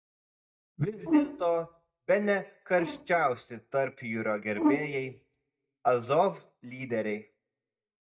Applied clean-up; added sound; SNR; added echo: neural mask model DeepFilterNet 3.